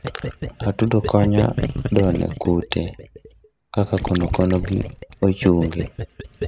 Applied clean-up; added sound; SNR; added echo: none; Gurgling; 8 dB; none.